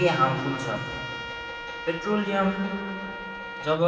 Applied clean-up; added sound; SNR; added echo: none; Trumpet; 9 dB; reverberation time 2.5 s.